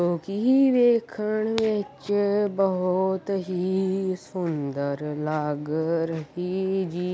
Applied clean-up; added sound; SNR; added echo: none; none; none; none.